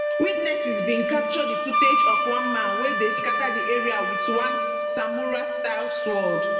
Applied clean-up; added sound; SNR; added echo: none; Wind instrument, woodwind instrument; -4 dB; reverberation time 1.8 s.